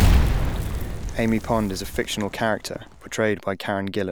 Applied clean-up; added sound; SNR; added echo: none; Explosion; -2 dB; none.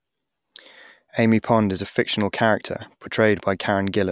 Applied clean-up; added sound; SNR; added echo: none; none; none; none.